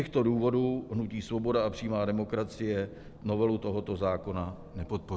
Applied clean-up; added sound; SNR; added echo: none; Boat, Water vehicle; 20 dB; none.